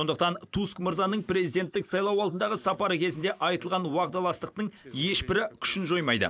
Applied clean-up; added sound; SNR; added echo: neural mask model Resemble Enhance denoiser.